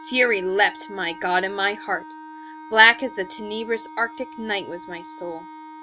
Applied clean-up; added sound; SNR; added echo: none; Wind instrument, woodwind instrument; 17 dB; none.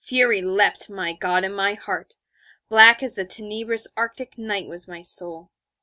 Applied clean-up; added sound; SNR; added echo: none; none; none; none.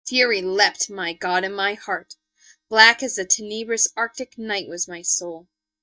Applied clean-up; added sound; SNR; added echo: neural mask model DeepFilterNet 3.